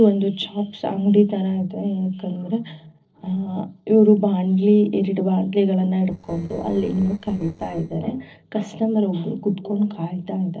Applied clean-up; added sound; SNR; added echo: neural separator model SepFormer DNS4.